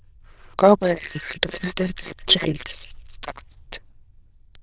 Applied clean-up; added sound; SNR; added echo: neural diffusion model UNIVERSE++.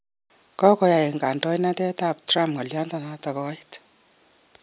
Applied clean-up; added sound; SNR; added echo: none; none; none; none.